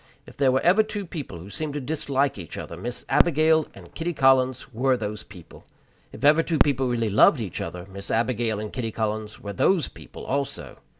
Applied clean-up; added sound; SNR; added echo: none; Fireworks; 6 dB; none.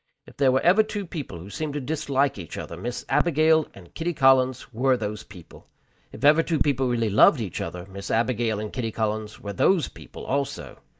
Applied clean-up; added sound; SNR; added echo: neural mask model DeepFilterNet 3.